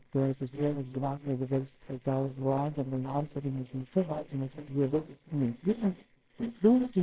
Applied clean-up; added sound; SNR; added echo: neural separator model SepFormer WHAMR!.